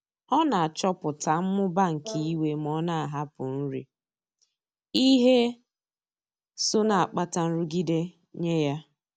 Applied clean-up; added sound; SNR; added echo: none; Brass instrument; 20 dB; none.